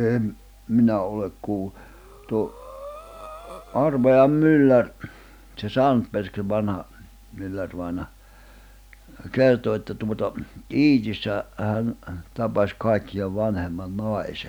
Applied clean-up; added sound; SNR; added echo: none; Breathing; 20 dB; none.